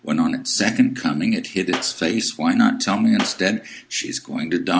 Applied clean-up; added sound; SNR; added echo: none; Clapping; 14 dB; none.